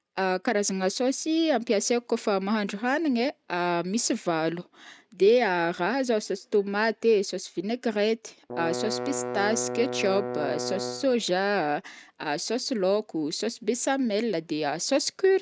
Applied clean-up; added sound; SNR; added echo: none; Bowed string instrument; 7 dB; none.